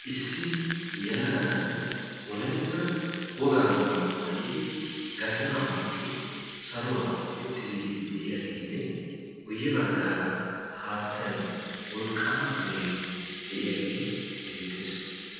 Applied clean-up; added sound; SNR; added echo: none; Rattle (instrument); 9 dB; reverberation time 2.1 s.